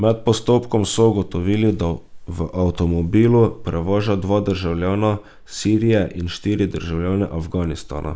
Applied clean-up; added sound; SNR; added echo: none; none; none; none.